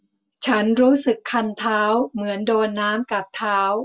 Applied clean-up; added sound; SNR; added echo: none; none; none; none.